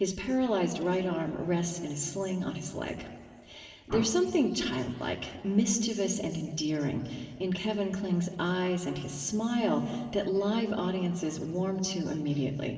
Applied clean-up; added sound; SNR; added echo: none; Explosion; 9 dB; reverberation time 2.0 s.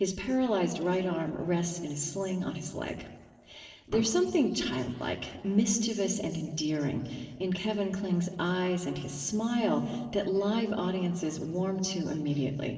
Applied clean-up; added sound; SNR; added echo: neural separator model SepFormer DNS4.